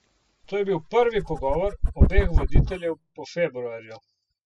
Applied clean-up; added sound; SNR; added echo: classical method spectral subtraction.